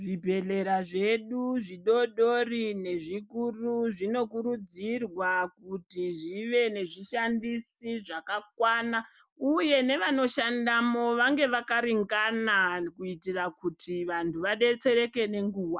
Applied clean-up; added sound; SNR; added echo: neural mask model Resemble Enhance denoiser.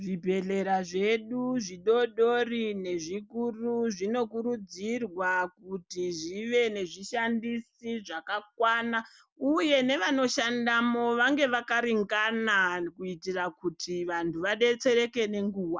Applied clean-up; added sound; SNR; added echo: none; none; none; none.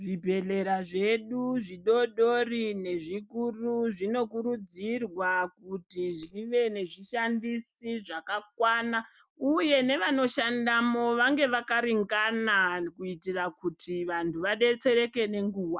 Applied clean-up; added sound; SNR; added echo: neural mask model DeepFilterNet 3.